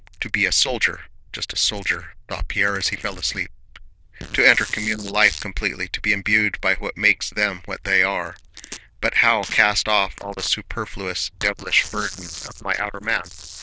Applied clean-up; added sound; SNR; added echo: neural diffusion model UNIVERSE++.